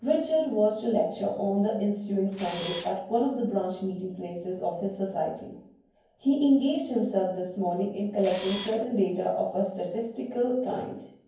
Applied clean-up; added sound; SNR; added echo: none; Camera; 10 dB; reverberation time 0.9 s.